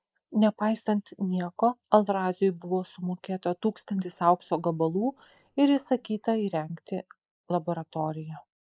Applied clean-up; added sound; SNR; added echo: neural mask model Resemble Enhance denoiser.